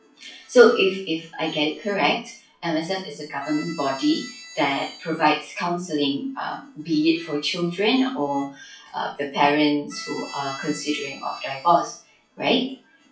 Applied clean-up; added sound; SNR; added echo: classical method WPE with log-MMSE.